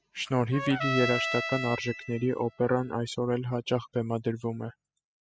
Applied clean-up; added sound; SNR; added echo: classical method spectral subtraction.